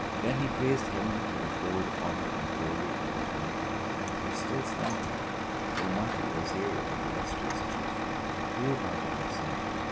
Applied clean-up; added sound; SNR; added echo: none; Truck; -4 dB; none.